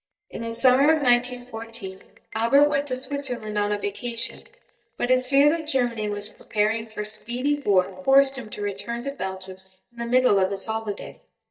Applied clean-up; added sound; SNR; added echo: neural mask model DeepFilterNet 3.